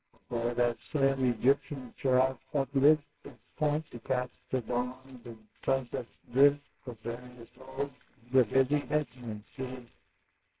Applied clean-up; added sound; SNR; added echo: neural separator model SepFormer WHAMR!.